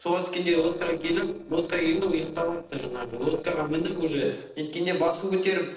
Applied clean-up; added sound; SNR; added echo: neural separator model SepFormer DNS4.